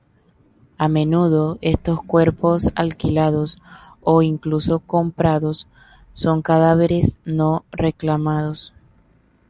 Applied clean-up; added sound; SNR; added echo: none; none; none; none.